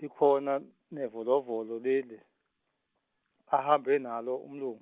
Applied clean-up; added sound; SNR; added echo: none; none; none; none.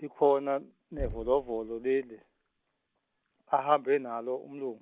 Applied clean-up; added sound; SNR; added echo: none; Knock; 15 dB; none.